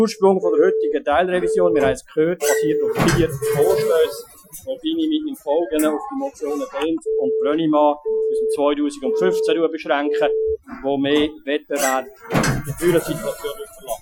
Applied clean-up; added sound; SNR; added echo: classical method Wiener filter.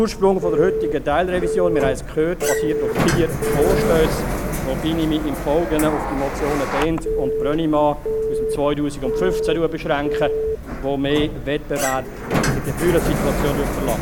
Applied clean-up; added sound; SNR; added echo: none; Telephone + Sliding door; 1 dB; none.